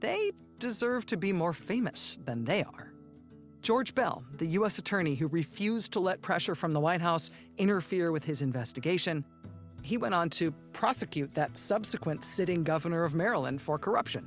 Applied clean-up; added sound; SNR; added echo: none; none; none; none.